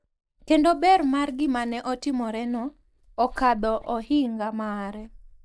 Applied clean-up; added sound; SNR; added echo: neural mask model DeepFilterNet 3.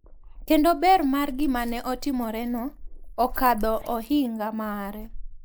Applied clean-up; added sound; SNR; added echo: neural mask model Resemble Enhance denoiser.